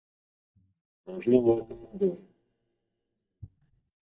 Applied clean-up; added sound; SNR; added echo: neural mask model DeepFilterNet 3.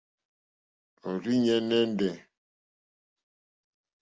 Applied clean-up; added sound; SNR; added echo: none; none; none; none.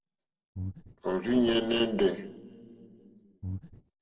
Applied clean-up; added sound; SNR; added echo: neural separator model SepFormer DNS4.